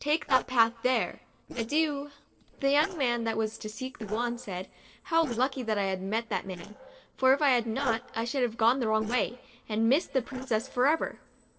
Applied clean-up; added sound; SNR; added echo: neural separator model SepFormer DNS4.